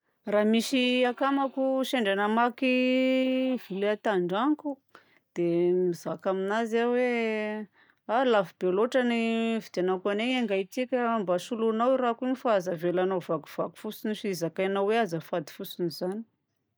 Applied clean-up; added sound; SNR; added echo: neural mask model DeepFilterNet 3.